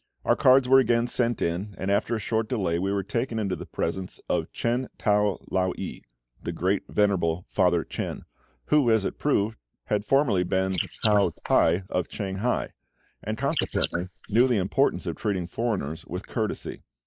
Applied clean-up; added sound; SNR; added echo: neural mask model Resemble Enhance denoiser.